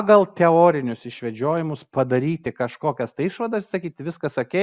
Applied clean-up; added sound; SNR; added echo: none; none; none; none.